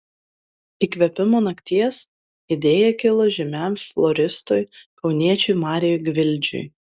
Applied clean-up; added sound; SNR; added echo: none; none; none; none.